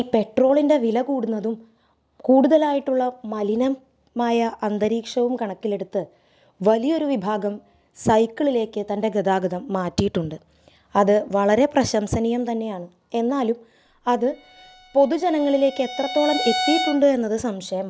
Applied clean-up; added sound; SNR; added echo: none; Bowed string instrument; 8 dB; none.